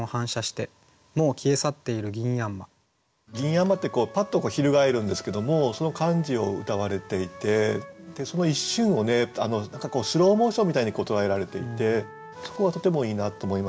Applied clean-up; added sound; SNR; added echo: none; none; none; none.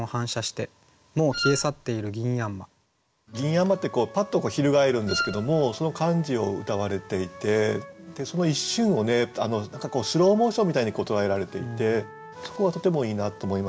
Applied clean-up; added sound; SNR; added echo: none; Wind instrument, woodwind instrument; 6 dB; none.